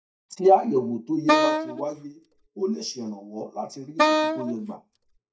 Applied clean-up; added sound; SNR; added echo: neural mask model DeepFilterNet 3.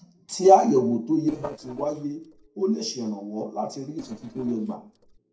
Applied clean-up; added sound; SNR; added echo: neural separator model SepFormer DNS4.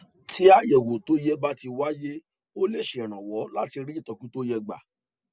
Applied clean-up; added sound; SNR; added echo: none; none; none; none.